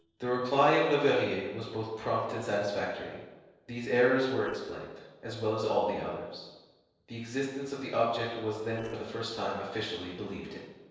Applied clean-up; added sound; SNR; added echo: neural separator model SepFormer DNS4.